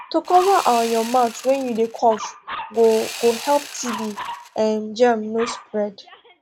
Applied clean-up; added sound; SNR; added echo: none; Sawing + Dog; 13 dB; none.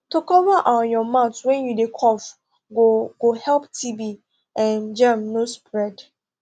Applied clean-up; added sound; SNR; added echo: none; none; none; none.